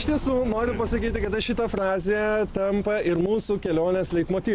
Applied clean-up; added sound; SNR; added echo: none; none; none; none.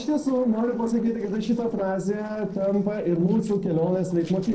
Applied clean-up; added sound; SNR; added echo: neural separator model SepFormer DNS4.